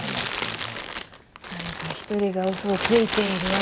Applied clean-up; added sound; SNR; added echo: none; Crumpling, crinkling; 2 dB; none.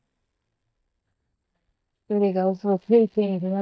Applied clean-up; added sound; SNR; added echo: neural mask model DeepFilterNet 3.